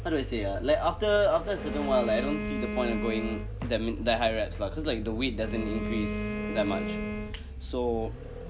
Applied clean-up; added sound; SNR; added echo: none; Vehicle + Bowed string instrument; 4 dB; none.